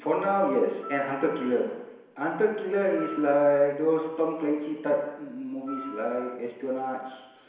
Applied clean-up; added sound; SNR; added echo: none; Wind instrument, woodwind instrument; 17 dB; reverberation time 1.0 s.